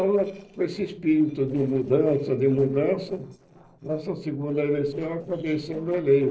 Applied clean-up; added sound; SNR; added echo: neural separator model SepFormer DNS4.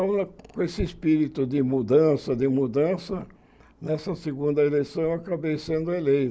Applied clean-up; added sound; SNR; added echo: none; none; none; none.